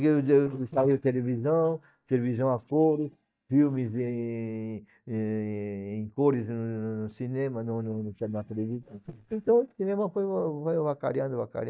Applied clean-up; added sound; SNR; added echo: neural mask model DeepFilterNet 3.